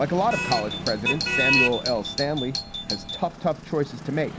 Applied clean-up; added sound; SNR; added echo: none; Motor vehicle (road) + Doorbell; 1 dB; none.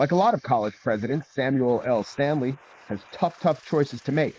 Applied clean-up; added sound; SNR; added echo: neural mask model Resemble Enhance denoiser.